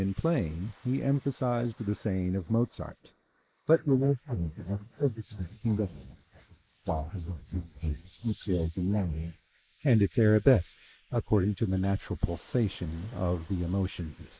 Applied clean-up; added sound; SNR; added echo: neural mask model Resemble Enhance denoiser.